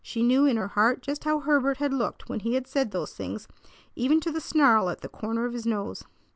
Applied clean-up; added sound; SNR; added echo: none; none; none; none.